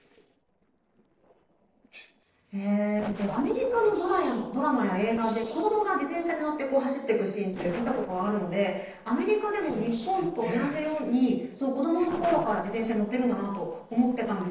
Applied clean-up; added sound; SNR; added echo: neural separator model SepFormer DNS4.